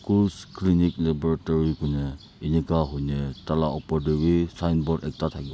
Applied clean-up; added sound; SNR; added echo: none; none; none; none.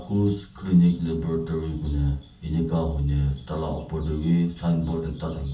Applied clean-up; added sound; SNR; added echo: none; none; none; reverberation time 0.4 s.